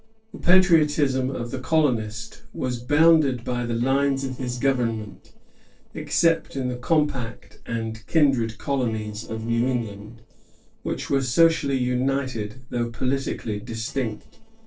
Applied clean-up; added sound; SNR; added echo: neural separator model SepFormer DNS4.